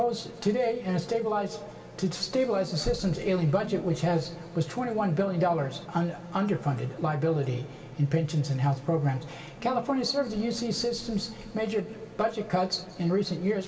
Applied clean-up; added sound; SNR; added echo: none; Brass instrument; 17 dB; reverberation time 2.5 s.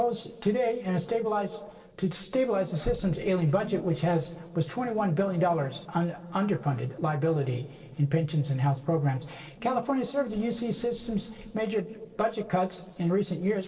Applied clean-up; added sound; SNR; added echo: neural separator model SepFormer DNS4.